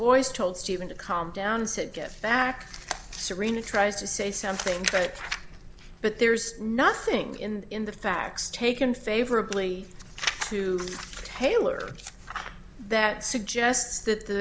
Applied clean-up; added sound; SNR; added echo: none; none; none; none.